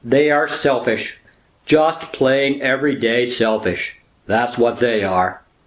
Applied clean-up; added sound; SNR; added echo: none; none; none; none.